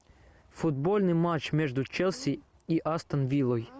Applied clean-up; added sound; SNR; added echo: none; none; none; none.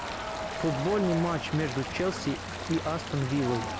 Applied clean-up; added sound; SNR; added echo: none; Crowd + Stream; 5 dB; none.